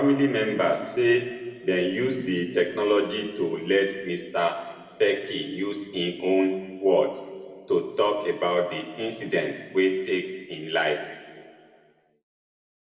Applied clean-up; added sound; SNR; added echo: none; none; none; reverberation time 1.7 s.